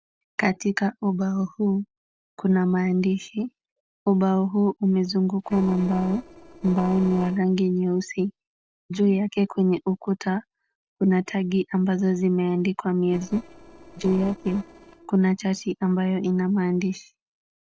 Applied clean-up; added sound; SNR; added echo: neural separator model SepFormer DNS4.